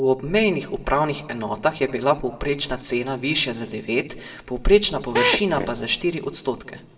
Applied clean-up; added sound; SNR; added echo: none; Drill; 1 dB; reverberation time 1.1 s.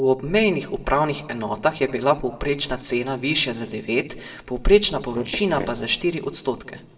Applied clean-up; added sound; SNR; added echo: neural separator model SepFormer DNS4.